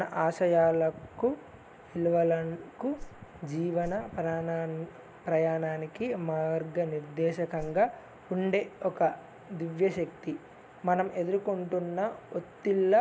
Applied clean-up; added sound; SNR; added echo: none; Whoosh, swoosh, swish; 15 dB; none.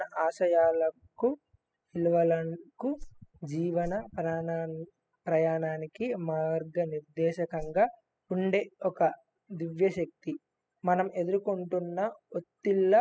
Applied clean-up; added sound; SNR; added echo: classical method spectral subtraction.